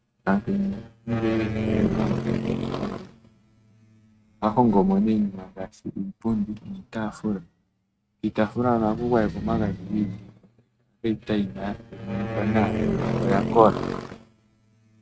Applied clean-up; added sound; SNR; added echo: neural mask model RNNoise.